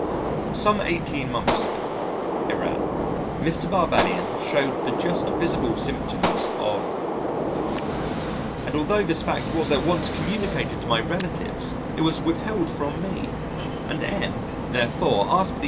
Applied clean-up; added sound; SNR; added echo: none; Gunshot, gunfire; 0 dB; none.